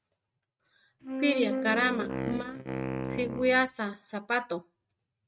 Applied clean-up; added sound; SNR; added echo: neural mask model RNNoise.